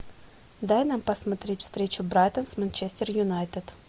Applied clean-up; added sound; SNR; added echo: none; none; none; none.